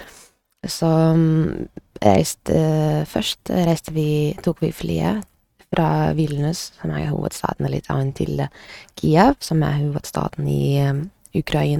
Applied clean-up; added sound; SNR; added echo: neural mask model RNNoise.